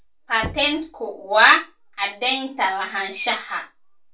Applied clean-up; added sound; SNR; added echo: none; Knock; 18 dB; reverberation time 0.2 s.